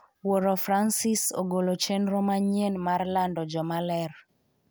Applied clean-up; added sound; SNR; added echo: none; none; none; none.